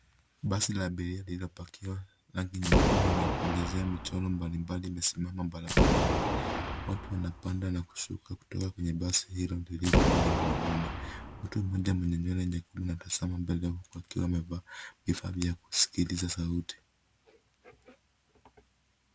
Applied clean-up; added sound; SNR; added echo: none; Boom; -4 dB; none.